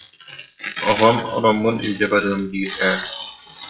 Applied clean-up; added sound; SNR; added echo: classical method WPE with log-MMSE.